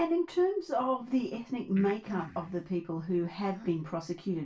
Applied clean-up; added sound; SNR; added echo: none; Breathing; 17 dB; reverberation time 0.2 s.